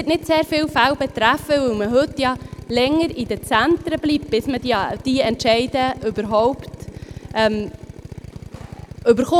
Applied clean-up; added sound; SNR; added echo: none; Drill; 15 dB; none.